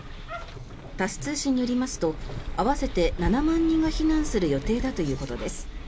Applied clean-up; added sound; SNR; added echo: none; Bird; 7 dB; none.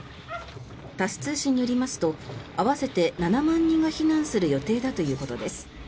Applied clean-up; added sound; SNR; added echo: none; none; none; none.